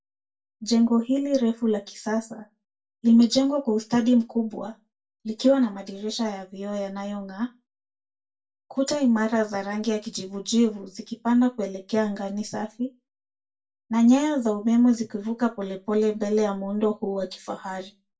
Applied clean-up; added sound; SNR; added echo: none; none; none; reverberation time 0.2 s.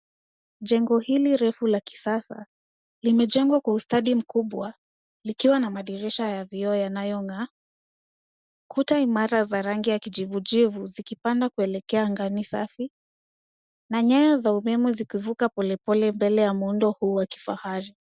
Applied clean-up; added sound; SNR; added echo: none; none; none; none.